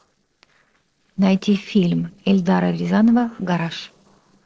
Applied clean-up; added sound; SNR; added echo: neural separator model SepFormer DNS4.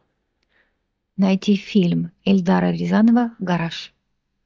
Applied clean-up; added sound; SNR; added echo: neural mask model DeepFilterNet 3.